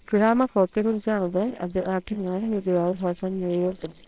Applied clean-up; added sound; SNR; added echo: neural separator model SepFormer WHAMR!.